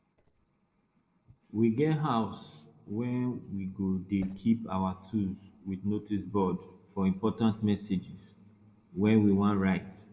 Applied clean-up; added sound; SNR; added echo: neural separator model SepFormer DNS4.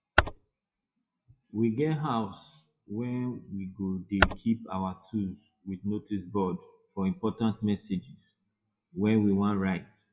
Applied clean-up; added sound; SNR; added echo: classical method WPE with log-MMSE.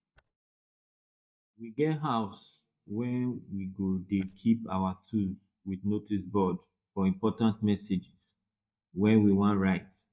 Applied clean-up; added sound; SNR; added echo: neural mask model DeepFilterNet 3.